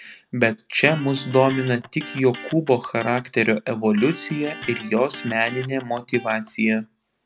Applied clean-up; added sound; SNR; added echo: none; Electric guitar; 16 dB; none.